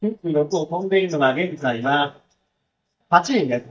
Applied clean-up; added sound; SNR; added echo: neural mask model DeepFilterNet 3.